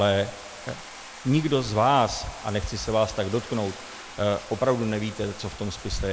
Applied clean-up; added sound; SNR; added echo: none; Bathtub (filling or washing); 15 dB; none.